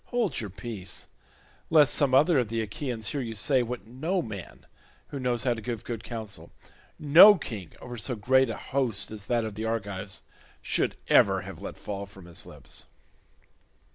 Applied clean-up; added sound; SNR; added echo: none; none; none; none.